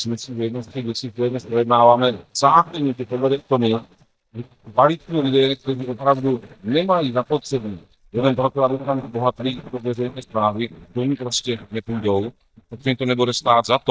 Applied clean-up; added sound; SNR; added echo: neural mask model DeepFilterNet 3.